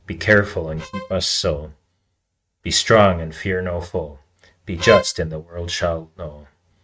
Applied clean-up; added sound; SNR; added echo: neural mask model RNNoise.